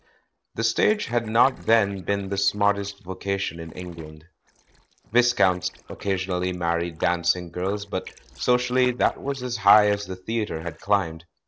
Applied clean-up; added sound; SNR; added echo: neural separator model SepFormer DNS4.